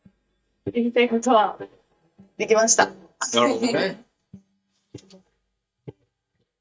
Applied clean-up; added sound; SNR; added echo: neural mask model DeepFilterNet 3.